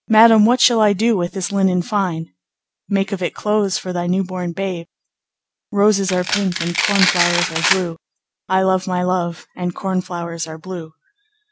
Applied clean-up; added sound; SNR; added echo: none; Domestic sounds, home sounds; 1 dB; none.